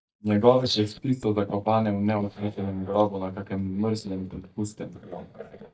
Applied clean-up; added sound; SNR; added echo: neural mask model DeepFilterNet 3.